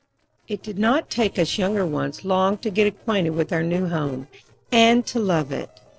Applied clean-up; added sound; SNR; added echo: neural separator model SepFormer DNS4.